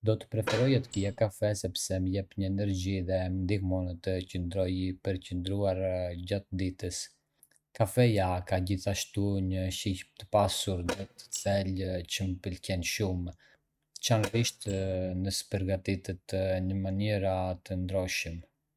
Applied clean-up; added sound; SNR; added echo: neural mask model RNNoise.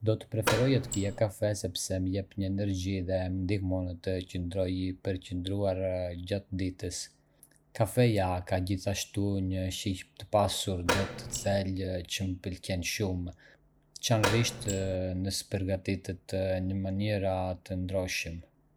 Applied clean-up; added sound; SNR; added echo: none; Door; 2 dB; none.